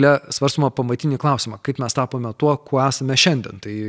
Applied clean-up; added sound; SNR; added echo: none; none; none; none.